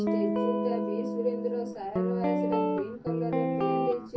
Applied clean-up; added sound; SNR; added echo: none; Guitar; -5 dB; reverberation time 0.3 s.